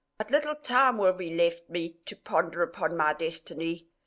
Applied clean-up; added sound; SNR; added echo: none; none; none; none.